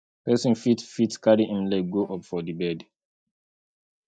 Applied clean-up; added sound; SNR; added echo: neural mask model DeepFilterNet 3.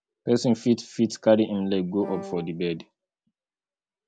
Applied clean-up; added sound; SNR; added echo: none; Wind instrument, woodwind instrument; 12 dB; none.